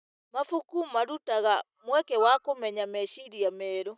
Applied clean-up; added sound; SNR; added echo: neural mask model DeepFilterNet 3.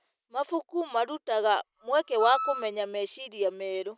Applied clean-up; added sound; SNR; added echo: none; Wind instrument, woodwind instrument; 9 dB; none.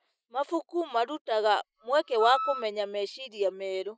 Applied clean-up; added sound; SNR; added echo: classical method Wiener filter.